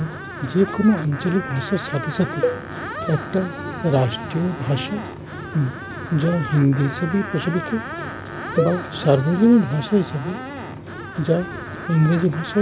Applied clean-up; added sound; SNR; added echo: none; Screech + Cowbell; 10 dB; none.